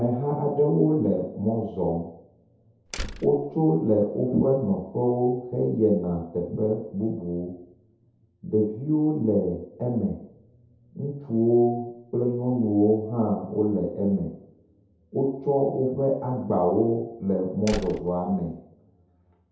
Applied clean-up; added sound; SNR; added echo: none; Slam; 11 dB; reverberation time 0.8 s.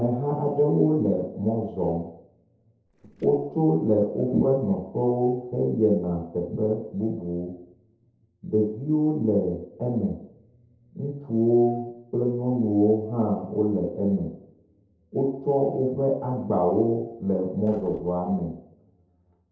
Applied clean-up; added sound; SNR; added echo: neural separator model SepFormer DNS4.